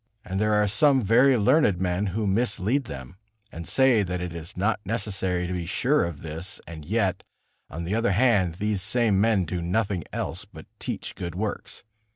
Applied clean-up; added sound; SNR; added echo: none; none; none; none.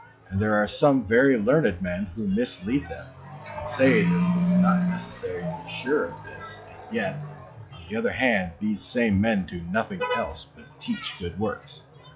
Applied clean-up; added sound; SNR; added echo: classical method log-MMSE.